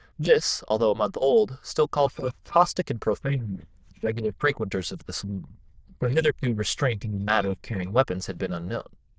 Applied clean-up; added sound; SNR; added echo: neural diffusion model UNIVERSE++.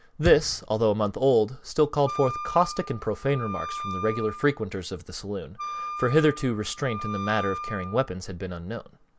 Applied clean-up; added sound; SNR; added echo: none; Thump, thud + Wind instrument, woodwind instrument; 10 dB; none.